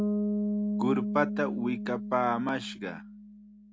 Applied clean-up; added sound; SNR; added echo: none; Bass guitar; 1 dB; none.